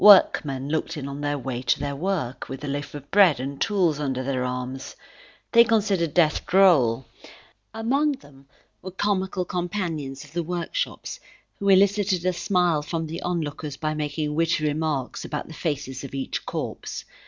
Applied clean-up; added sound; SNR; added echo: none; none; none; none.